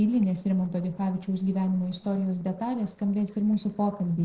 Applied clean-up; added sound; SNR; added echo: neural separator model SepFormer DNS4.